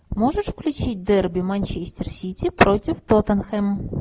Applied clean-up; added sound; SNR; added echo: none; none; none; none.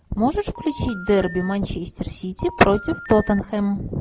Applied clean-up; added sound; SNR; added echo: none; Telephone; 16 dB; none.